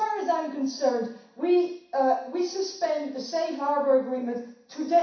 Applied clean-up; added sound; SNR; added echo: none; none; none; reverberation time 0.6 s.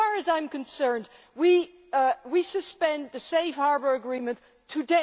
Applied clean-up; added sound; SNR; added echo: none; none; none; none.